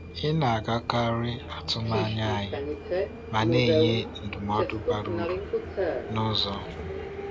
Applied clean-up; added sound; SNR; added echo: none; Subway, metro, underground; 2 dB; none.